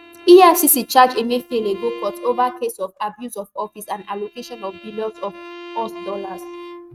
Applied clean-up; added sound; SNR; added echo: neural mask model RNNoise.